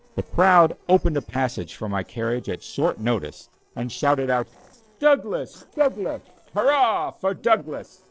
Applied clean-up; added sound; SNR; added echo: neural separator model SepFormer DNS4.